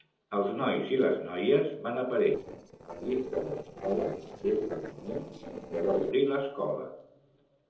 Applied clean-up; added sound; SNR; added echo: neural separator model SepFormer DNS4.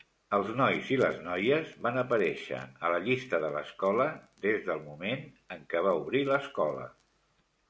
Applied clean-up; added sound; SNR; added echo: none; none; none; none.